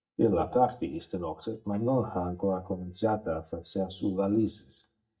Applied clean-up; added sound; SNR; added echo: neural mask model DeepFilterNet 3.